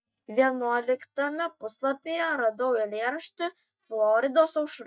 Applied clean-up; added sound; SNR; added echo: neural mask model DeepFilterNet 3.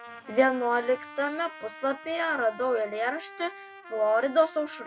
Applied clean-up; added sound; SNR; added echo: none; Trumpet; 17 dB; none.